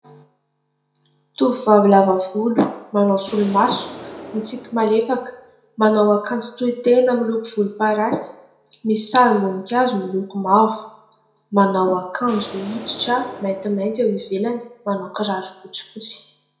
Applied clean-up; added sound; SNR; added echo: none; Explosion; 17 dB; reverberation time 0.6 s.